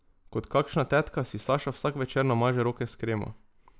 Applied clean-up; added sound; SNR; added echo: none; none; none; none.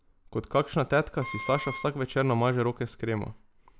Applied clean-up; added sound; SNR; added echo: none; Wind instrument, woodwind instrument; 11 dB; none.